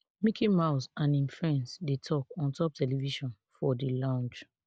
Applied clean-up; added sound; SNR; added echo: none; none; none; none.